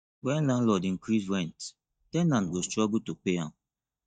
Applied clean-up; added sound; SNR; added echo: neural mask model DeepFilterNet 3.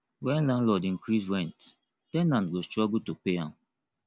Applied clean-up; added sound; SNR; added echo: none; none; none; none.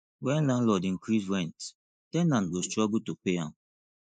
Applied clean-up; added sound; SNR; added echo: neural mask model Resemble Enhance denoiser.